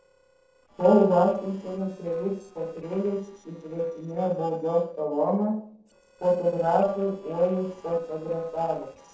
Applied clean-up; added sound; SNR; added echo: neural separator model SepFormer DNS4.